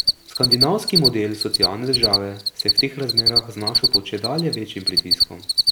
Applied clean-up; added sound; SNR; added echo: none; Cricket; -4 dB; none.